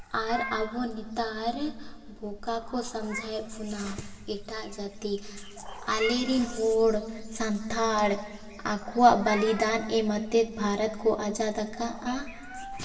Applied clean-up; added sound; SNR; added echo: none; Meow; 16 dB; reverberation time 2.3 s.